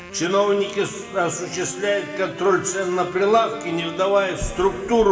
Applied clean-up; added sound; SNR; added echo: none; Wind instrument, woodwind instrument; 17 dB; reverberation time 2.0 s.